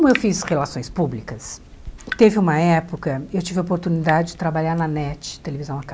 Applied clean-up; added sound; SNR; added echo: none; Drip / Water tap, faucet; 17 dB; none.